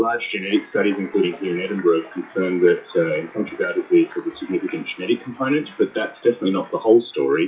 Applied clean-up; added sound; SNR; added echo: classical method WPE with log-MMSE.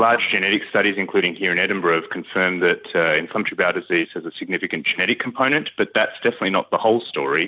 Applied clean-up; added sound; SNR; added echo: none; none; none; none.